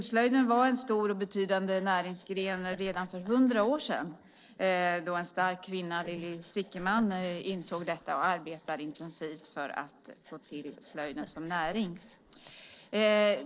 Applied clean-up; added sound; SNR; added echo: neural separator model SepFormer DNS4.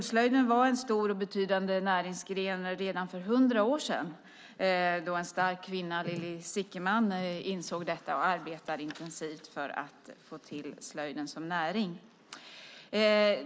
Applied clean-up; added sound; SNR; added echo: none; none; none; none.